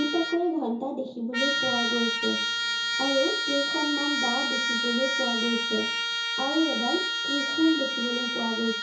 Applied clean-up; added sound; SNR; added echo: none; Trumpet; 0 dB; reverberation time 0.6 s.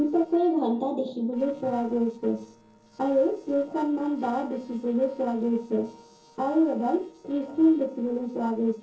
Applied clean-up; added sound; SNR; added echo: neural separator model SepFormer DNS4.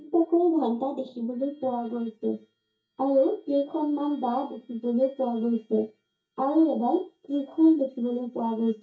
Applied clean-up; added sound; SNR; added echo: neural mask model DeepFilterNet 3.